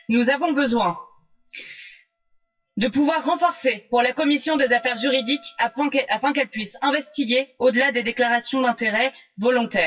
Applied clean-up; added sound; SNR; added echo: classical method WPE with log-MMSE.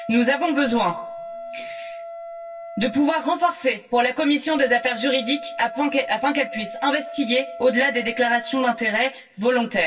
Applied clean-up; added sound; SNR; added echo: none; Wind instrument, woodwind instrument; 13 dB; reverberation time 0.1 s.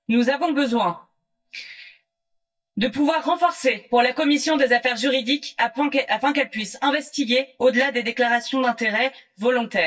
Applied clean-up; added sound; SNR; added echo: neural mask model DeepFilterNet 3.